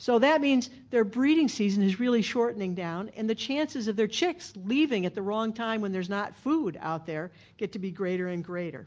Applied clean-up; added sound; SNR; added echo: none; none; none; none.